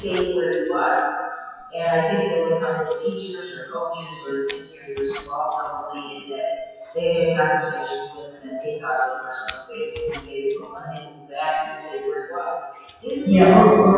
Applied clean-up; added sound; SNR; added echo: classical method WPE with log-MMSE.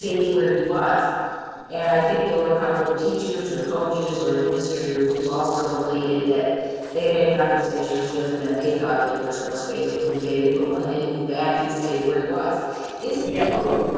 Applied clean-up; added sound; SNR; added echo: neural separator model SepFormer DNS4.